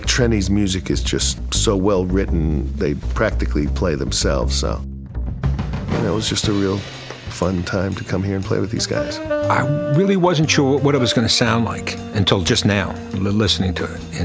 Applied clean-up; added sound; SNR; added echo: none; none; none; none.